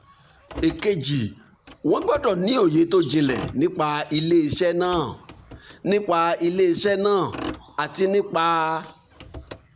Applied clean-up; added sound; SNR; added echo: none; Motor vehicle (road) + Bird vocalization, bird call, bird song; 18 dB; none.